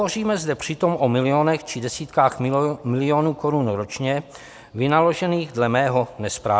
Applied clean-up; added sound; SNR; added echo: none; none; none; none.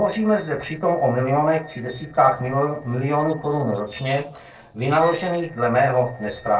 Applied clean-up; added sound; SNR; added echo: neural separator model SepFormer DNS4.